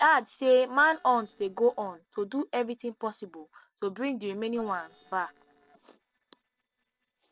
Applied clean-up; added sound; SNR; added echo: neural separator model SepFormer DNS4.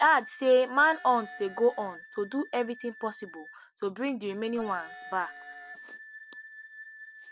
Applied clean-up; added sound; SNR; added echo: none; Wind instrument, woodwind instrument + Wind instrument, woodwind instrument; 17 dB; none.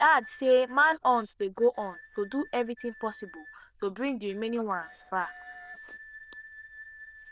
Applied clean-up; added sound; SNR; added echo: neural diffusion model UNIVERSE++.